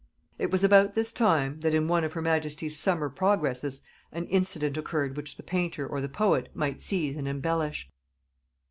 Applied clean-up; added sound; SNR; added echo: none; none; none; none.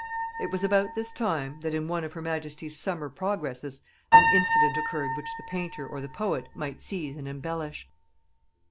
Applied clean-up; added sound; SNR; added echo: none; Piano; -2 dB; none.